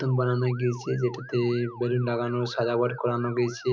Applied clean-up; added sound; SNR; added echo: none; Motor vehicle (road) / Siren; 19 dB; none.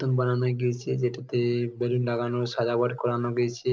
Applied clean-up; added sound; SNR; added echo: neural separator model SepFormer DNS4.